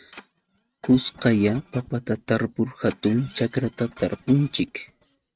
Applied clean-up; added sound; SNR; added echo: neural mask model RNNoise.